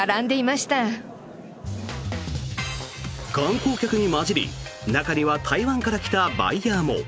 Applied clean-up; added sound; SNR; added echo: none; none; none; none.